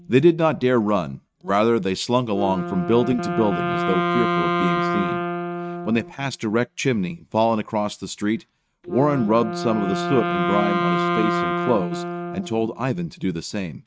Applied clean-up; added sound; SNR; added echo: neural mask model RNNoise.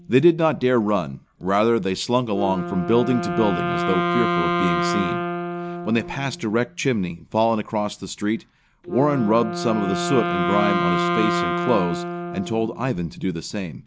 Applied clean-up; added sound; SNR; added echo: none; Wind instrument, woodwind instrument; 4 dB; none.